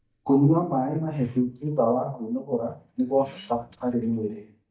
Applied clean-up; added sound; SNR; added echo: neural mask model DeepFilterNet 3.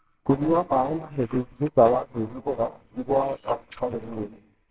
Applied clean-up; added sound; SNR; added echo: neural separator model SepFormer WHAMR!.